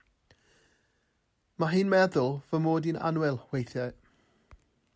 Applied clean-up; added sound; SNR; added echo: none; none; none; none.